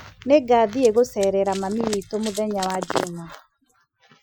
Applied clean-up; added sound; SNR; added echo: classical method Wiener filter.